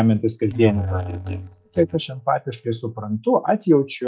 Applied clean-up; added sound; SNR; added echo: neural mask model DeepFilterNet 3.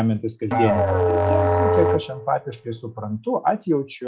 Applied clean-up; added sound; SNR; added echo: none; Musical instrument; -4 dB; none.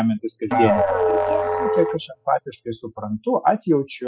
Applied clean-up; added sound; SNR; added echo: classical method spectral subtraction.